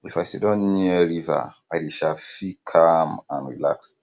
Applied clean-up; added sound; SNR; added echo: none; none; none; none.